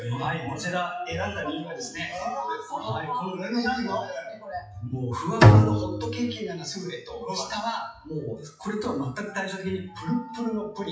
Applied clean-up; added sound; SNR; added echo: classical method WPE with log-MMSE.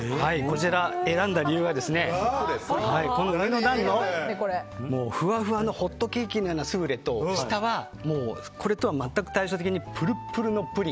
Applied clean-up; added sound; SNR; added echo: none; none; none; none.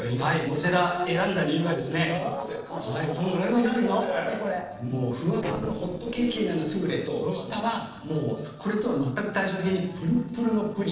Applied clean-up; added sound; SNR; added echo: neural separator model SepFormer DNS4.